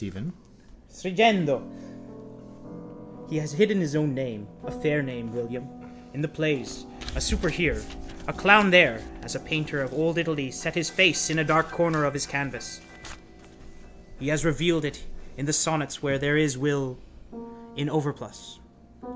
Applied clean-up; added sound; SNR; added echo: none; none; none; none.